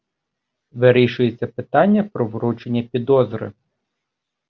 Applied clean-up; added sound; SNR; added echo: none; none; none; none.